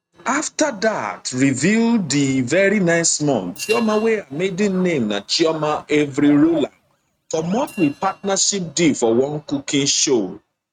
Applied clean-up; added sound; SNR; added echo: neural mask model RNNoise.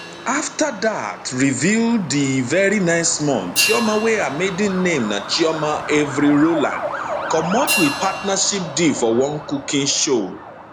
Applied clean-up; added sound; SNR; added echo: none; Hi-hat + Truck; 9 dB; none.